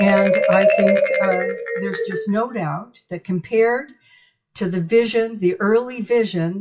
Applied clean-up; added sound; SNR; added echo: classical method WPE with log-MMSE.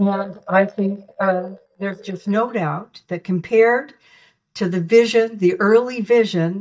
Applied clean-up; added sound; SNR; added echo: neural mask model DeepFilterNet 3.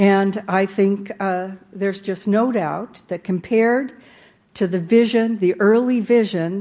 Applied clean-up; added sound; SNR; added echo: none; none; none; none.